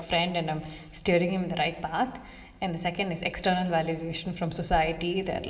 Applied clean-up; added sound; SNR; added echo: none; none; none; reverberation time 1.9 s.